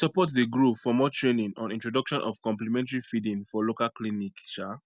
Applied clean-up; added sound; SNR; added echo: none; none; none; none.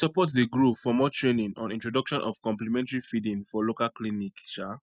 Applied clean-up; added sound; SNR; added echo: neural mask model Resemble Enhance denoiser.